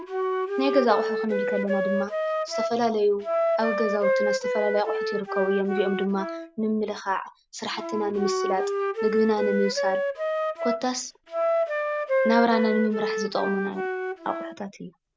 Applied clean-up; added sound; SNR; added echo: none; Wind instrument, woodwind instrument; 0 dB; none.